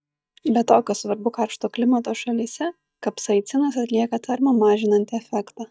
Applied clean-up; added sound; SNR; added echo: neural mask model DeepFilterNet 3.